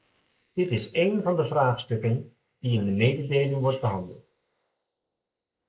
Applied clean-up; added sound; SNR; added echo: neural mask model Resemble Enhance denoiser.